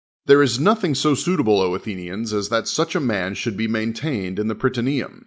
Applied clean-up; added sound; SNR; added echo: none; none; none; none.